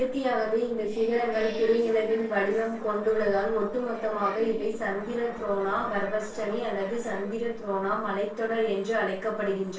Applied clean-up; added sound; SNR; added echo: neural separator model SepFormer DNS4.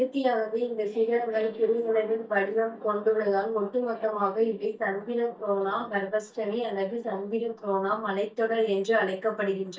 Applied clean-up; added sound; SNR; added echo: neural mask model DeepFilterNet 3.